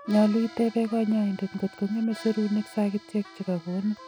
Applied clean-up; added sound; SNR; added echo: none; Wind instrument, woodwind instrument + Accordion; 19 dB; none.